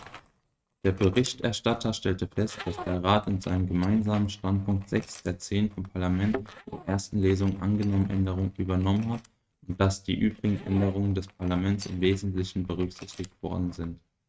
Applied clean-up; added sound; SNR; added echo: neural mask model RNNoise.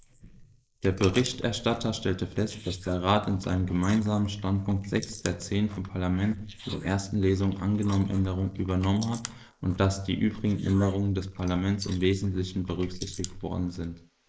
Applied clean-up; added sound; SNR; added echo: neural mask model Resemble Enhance denoiser.